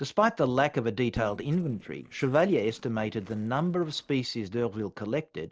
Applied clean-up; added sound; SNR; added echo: neural separator model SepFormer DNS4.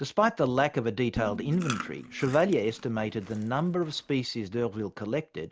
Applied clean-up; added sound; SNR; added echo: none; Dishes, pots, and pans + Chewing, mastication; 13 dB; none.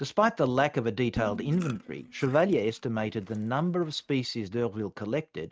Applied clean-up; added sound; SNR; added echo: neural mask model RNNoise.